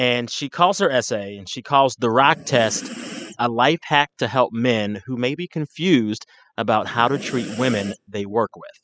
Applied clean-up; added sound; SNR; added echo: classical method spectral subtraction.